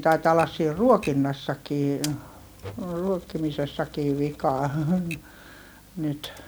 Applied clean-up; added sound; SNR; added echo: none; Typewriter; 19 dB; none.